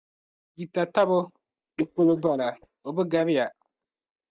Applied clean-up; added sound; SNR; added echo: neural mask model DeepFilterNet 3.